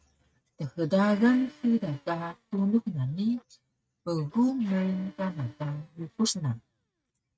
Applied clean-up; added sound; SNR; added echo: neural mask model RNNoise.